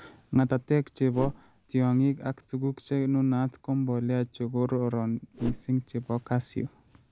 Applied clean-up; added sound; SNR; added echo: none; Whoosh, swoosh, swish; 17 dB; none.